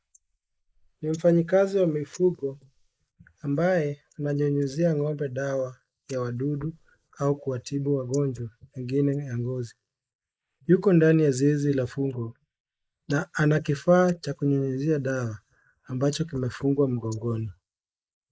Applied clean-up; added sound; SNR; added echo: neural mask model Resemble Enhance denoiser.